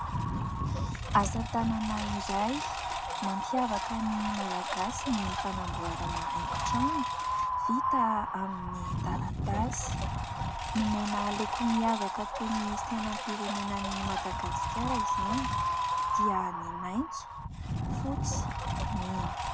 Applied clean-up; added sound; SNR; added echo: none; Engine + Wind; -2 dB; none.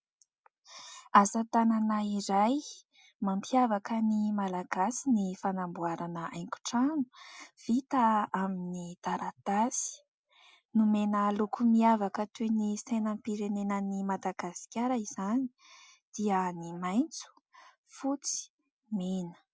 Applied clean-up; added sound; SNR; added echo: none; none; none; none.